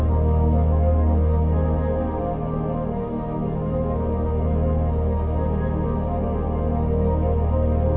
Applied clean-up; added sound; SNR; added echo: none; none; none; reverberation time 0.2 s.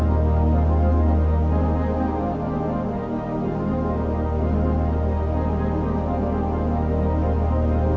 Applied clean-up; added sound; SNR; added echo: none; none; none; none.